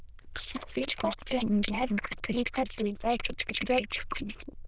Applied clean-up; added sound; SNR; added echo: neural diffusion model UNIVERSE++.